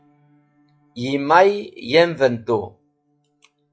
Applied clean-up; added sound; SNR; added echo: classical method log-MMSE.